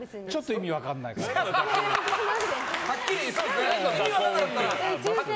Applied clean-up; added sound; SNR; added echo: none; none; none; none.